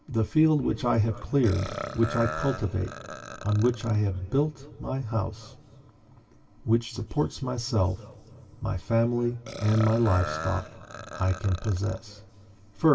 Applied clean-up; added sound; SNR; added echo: none; Burping, eructation; 10 dB; reverberation time 2.5 s.